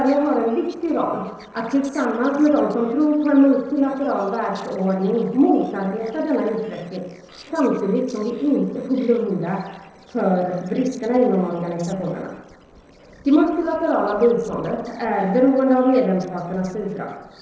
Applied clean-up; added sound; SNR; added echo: neural separator model SepFormer DNS4.